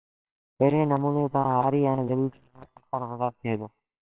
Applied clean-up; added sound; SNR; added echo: neural separator model SepFormer WHAMR!.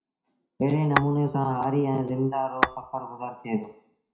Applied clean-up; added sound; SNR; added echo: none; Tap / Glass; 5 dB; reverberation time 0.5 s.